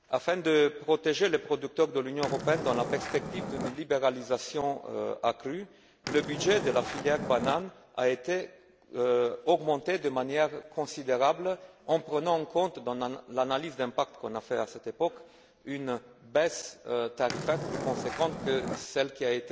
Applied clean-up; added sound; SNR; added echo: none; Skateboard; 6 dB; none.